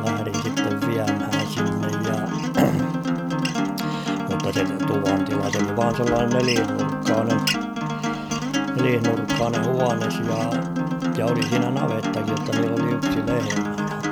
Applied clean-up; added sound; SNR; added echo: none; Acoustic guitar; -2 dB; none.